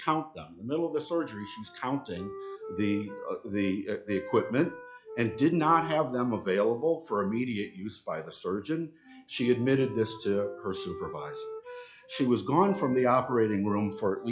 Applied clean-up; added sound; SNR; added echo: classical method log-MMSE.